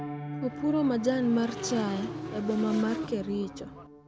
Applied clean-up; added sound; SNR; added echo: none; Motorcycle / Engine + Piano; 8 dB; none.